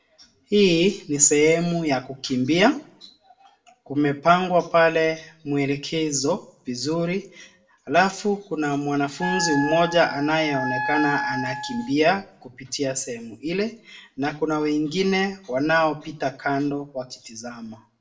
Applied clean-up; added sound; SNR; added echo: none; Wind instrument, woodwind instrument; 6 dB; reverberation time 0.3 s.